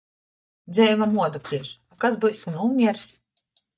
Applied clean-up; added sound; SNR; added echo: neural mask model DeepFilterNet 3.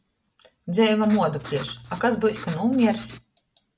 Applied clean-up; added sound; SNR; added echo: none; Writing; 14 dB; none.